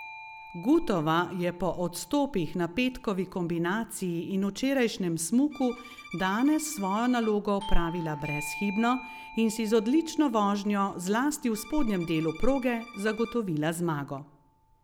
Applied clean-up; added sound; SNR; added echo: none; Bowed string instrument + Bell / Doorbell; 18 dB; none.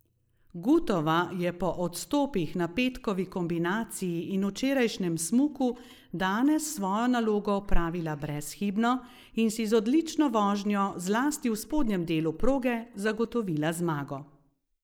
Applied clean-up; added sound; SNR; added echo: neural mask model Resemble Enhance denoiser.